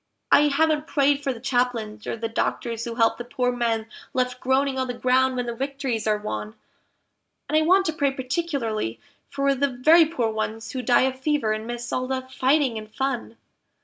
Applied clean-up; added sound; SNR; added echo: none; none; none; none.